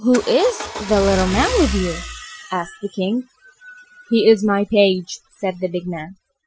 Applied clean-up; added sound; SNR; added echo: classical method Wiener filter.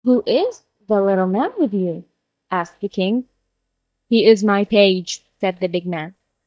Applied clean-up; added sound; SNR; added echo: neural mask model DeepFilterNet 3.